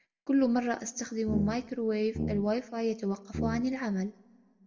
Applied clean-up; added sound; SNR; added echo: none; Brass instrument; 5 dB; reverberation time 0.7 s.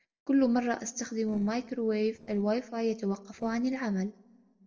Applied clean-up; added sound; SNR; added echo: neural separator model SepFormer DNS4.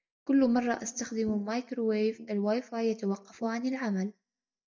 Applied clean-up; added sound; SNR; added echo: neural mask model DeepFilterNet 3.